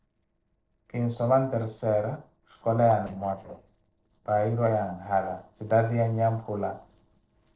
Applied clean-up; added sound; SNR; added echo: neural separator model SepFormer DNS4.